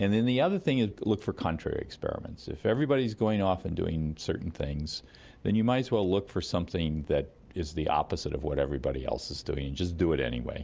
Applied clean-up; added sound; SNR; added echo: none; none; none; none.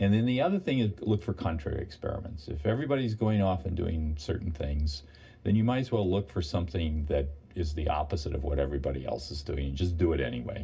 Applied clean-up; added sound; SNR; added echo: none; none; none; reverberation time 0.4 s.